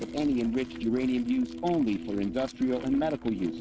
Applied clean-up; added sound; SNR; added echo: neural mask model RNNoise.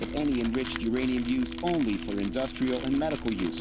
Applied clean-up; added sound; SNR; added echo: none; Crumpling, crinkling; 10 dB; none.